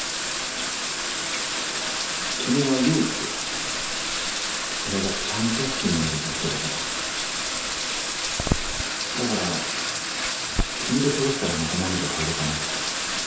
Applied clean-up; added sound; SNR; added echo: none; Bathtub (filling or washing); -2 dB; reverberation time 1.2 s.